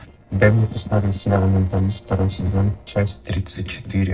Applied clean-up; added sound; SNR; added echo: neural separator model SepFormer DNS4.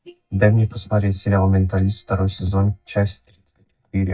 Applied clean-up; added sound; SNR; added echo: neural mask model DeepFilterNet 3.